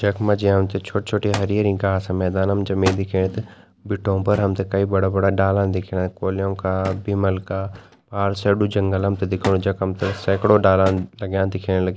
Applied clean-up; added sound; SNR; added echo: none; Thump, thud; 18 dB; none.